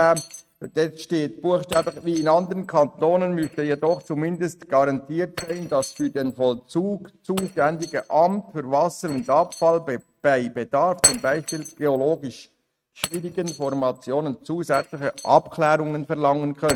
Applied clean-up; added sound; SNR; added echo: neural mask model RNNoise.